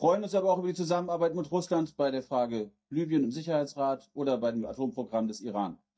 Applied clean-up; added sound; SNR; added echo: neural mask model DeepFilterNet 3.